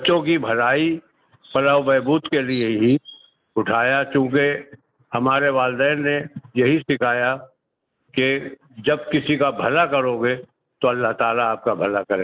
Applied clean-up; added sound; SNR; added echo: neural mask model Resemble Enhance denoiser.